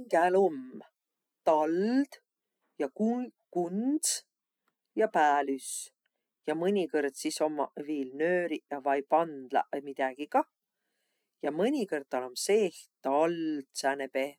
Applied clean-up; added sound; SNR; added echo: none; none; none; none.